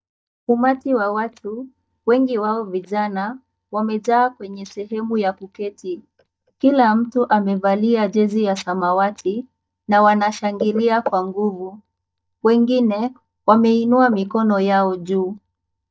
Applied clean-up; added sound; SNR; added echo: neural mask model DeepFilterNet 3.